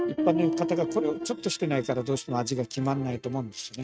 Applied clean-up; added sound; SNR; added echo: neural mask model RNNoise.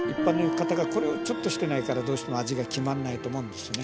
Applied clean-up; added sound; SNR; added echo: none; Guitar; 4 dB; none.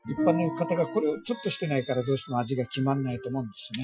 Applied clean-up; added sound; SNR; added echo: classical method Wiener filter.